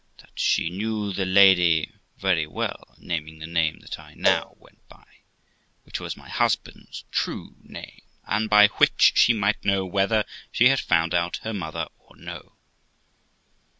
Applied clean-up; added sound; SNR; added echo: none; Cowbell; 9 dB; none.